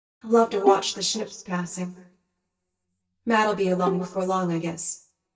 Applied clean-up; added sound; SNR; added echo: neural mask model DeepFilterNet 3.